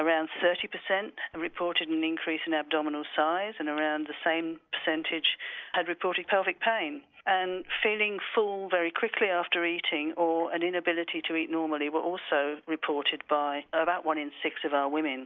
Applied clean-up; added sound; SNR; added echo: none; none; none; none.